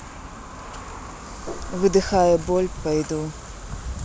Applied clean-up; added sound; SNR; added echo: none; Gong; 13 dB; none.